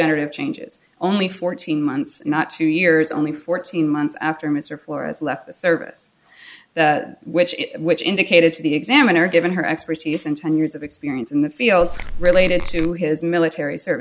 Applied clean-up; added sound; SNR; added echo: none; Squeak / Tools; 1 dB; none.